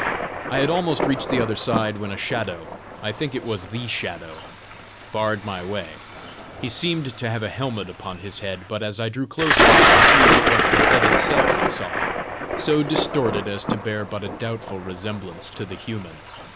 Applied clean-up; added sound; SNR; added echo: none; Thunder; -4 dB; none.